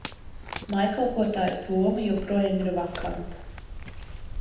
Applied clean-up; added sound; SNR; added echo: none; Walk, footsteps; 9 dB; reverberation time 0.8 s.